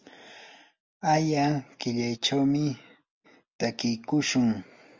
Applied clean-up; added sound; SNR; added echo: none; none; none; none.